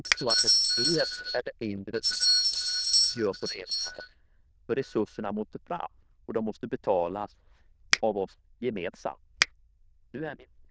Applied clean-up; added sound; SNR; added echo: neural diffusion model UNIVERSE++.